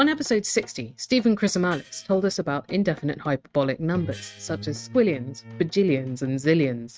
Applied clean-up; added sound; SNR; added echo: neural mask model RNNoise.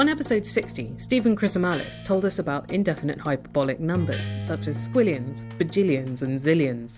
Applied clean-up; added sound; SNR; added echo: none; Gong; 19 dB; none.